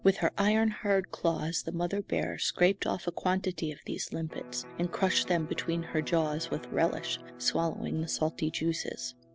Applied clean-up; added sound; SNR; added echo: none; Electric guitar; 19 dB; none.